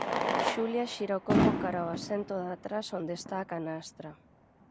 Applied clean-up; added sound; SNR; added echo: none; Fireworks; -2 dB; none.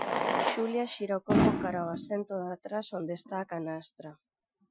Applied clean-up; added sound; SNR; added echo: classical method Wiener filter.